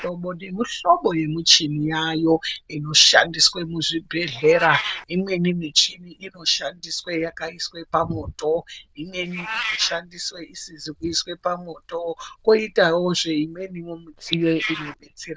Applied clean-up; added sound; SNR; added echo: neural diffusion model UNIVERSE++.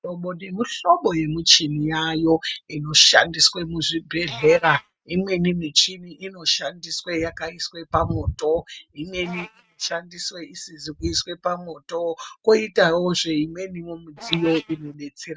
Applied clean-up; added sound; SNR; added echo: neural mask model RNNoise.